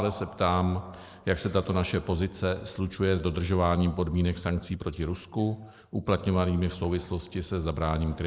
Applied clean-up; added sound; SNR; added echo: neural mask model Resemble Enhance denoiser.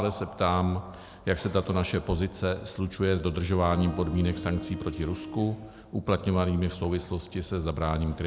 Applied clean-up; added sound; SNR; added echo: none; Bowed string instrument; 12 dB; none.